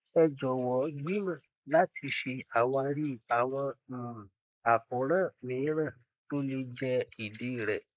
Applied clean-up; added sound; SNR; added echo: neural mask model Resemble Enhance denoiser.